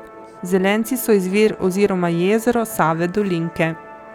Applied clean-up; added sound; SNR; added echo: none; Musical instrument; 19 dB; none.